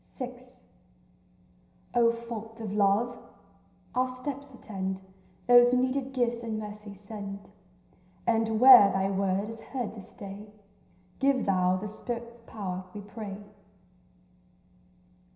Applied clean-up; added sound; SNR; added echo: none; none; none; reverberation time 0.9 s.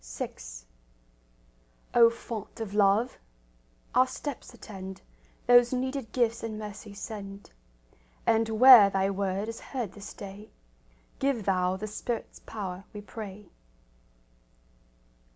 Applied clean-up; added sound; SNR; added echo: none; none; none; none.